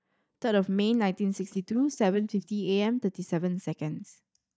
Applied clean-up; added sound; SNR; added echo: neural mask model DeepFilterNet 3.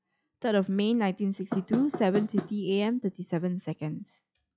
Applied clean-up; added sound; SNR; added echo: classical method log-MMSE.